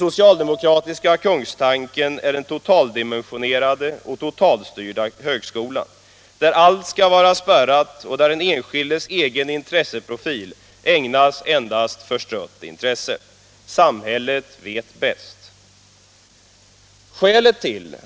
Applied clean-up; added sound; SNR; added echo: none; Piano; 20 dB; none.